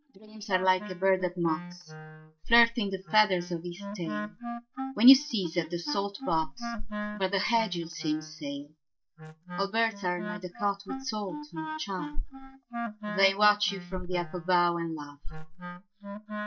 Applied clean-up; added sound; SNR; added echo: neural mask model DeepFilterNet 3.